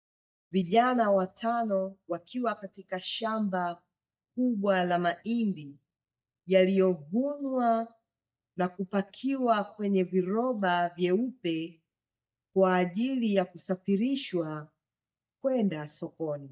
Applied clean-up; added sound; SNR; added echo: neural mask model DeepFilterNet 3.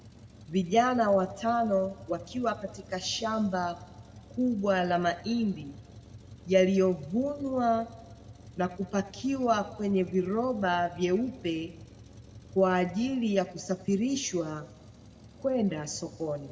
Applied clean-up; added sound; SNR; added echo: none; Truck; 20 dB; reverberation time 0.9 s.